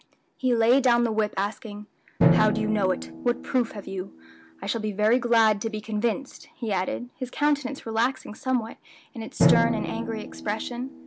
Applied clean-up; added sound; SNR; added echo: none; Drum; 5 dB; none.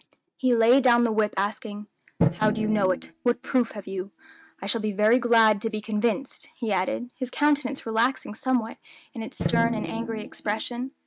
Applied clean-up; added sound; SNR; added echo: neural mask model RNNoise.